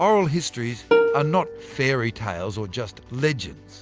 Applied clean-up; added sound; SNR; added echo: none; Plucked string instrument; 0 dB; none.